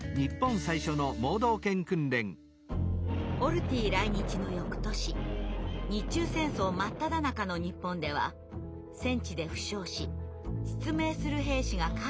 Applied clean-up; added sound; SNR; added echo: none; none; none; none.